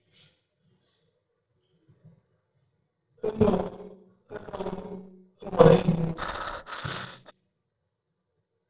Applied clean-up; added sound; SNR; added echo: neural separator model SepFormer DNS4.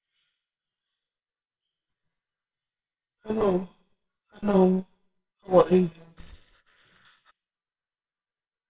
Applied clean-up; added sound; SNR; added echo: neural separator model SepFormer WHAMR!.